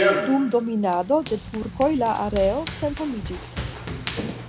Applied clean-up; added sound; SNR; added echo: none; Run; 5 dB; none.